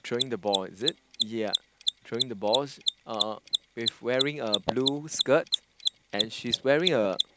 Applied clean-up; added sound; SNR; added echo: none; Mechanisms; 3 dB; none.